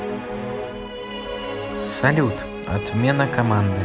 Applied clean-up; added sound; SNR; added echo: none; Musical instrument; 6 dB; none.